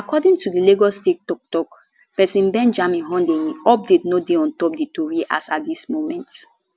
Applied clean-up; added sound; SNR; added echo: none; none; none; none.